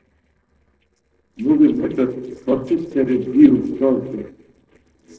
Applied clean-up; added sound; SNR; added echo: neural separator model SepFormer DNS4.